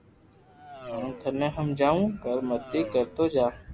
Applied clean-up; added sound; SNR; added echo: none; Race car, auto racing; 15 dB; none.